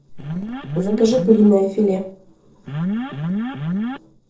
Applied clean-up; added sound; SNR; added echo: neural separator model SepFormer DNS4.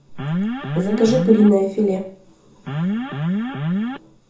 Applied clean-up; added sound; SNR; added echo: none; Alarm; 2 dB; reverberation time 0.6 s.